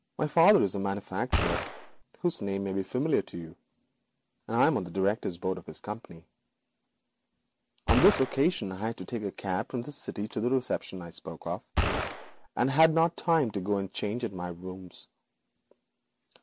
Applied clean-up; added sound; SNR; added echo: none; Gunshot, gunfire; 0 dB; none.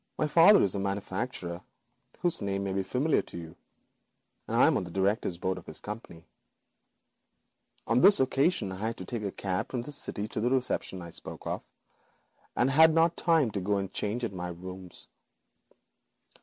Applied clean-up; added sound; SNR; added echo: none; none; none; none.